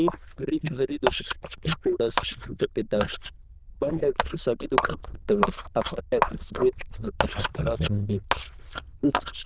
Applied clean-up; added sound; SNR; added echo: neural diffusion model UNIVERSE++.